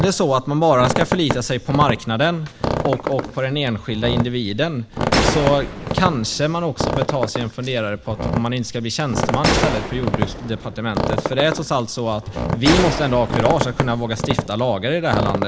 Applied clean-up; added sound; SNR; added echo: none; Squeak + Gunshot, gunfire; 3 dB; none.